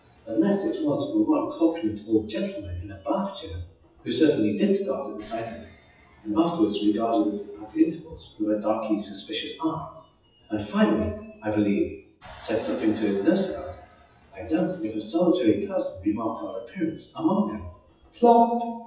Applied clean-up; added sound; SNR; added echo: classical method WPE with log-MMSE.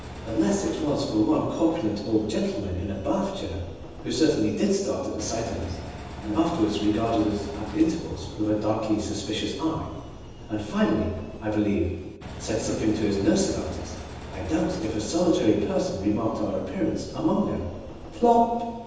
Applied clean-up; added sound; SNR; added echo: none; Engine; 13 dB; reverberation time 1.1 s.